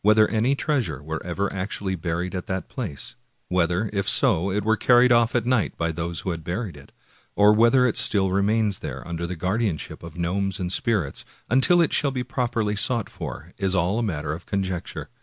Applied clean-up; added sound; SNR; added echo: none; none; none; none.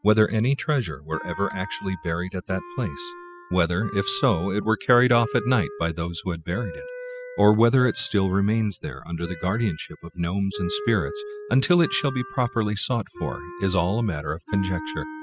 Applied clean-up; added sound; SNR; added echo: classical method spectral subtraction.